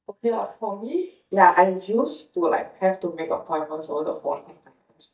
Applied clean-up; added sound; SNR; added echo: neural mask model DeepFilterNet 3.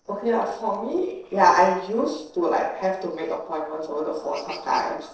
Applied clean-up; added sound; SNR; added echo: neural separator model SepFormer DNS4.